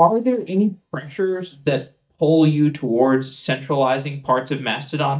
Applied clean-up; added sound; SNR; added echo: neural mask model DeepFilterNet 3.